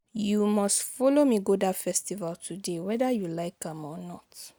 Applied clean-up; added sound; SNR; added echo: none; none; none; none.